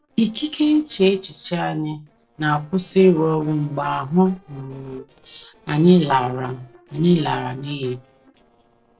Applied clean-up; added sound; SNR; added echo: neural separator model SepFormer DNS4.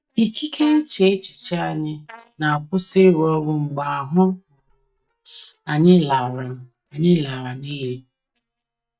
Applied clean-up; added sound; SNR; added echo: neural mask model DeepFilterNet 3.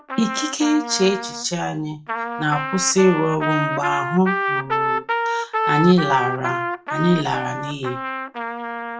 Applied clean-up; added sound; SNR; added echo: none; Trumpet; 3 dB; reverberation time 0.3 s.